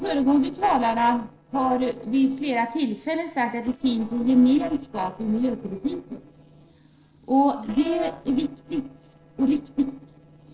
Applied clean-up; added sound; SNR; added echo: neural separator model SepFormer DNS4.